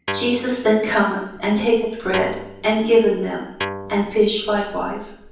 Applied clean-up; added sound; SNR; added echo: none; Guitar; 11 dB; reverberation time 0.9 s.